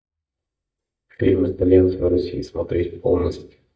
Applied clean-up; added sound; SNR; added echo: neural mask model DeepFilterNet 3.